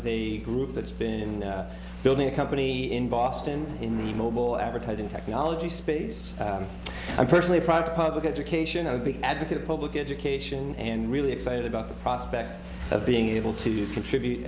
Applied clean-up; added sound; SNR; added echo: none; none; none; none.